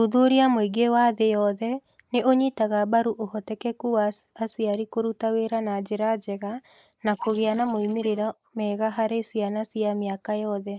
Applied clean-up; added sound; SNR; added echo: neural mask model Resemble Enhance denoiser.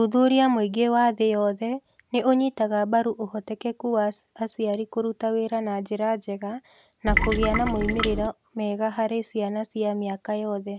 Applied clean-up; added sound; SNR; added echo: none; Trickle, dribble / Water tap, faucet; 1 dB; none.